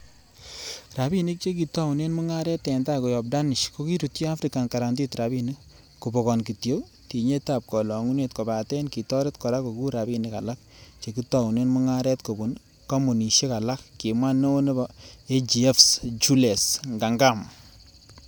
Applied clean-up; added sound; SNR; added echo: none; none; none; none.